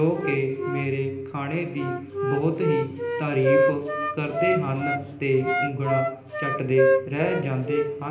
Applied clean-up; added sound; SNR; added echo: none; Wind instrument, woodwind instrument; 1 dB; reverberation time 0.9 s.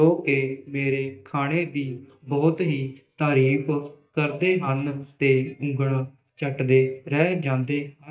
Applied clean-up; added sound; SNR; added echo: neural mask model DeepFilterNet 3.